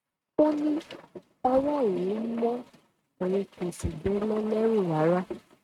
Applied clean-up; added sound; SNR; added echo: neural mask model RNNoise.